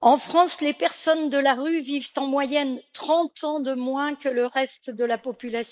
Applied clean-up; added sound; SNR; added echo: neural mask model Resemble Enhance denoiser.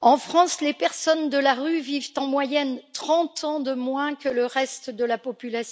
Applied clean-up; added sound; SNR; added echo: none; none; none; none.